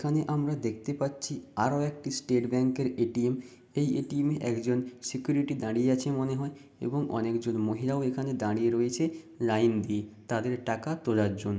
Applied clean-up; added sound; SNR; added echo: none; none; none; none.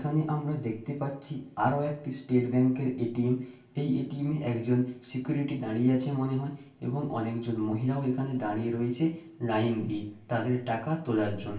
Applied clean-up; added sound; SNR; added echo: none; none; none; reverberation time 0.4 s.